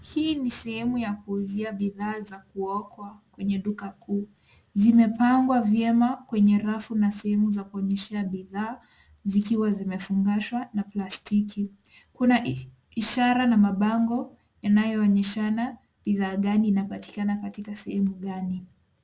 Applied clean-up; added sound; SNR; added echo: none; none; none; none.